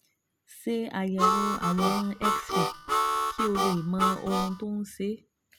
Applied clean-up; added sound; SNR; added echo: none; Harmonica; -3 dB; none.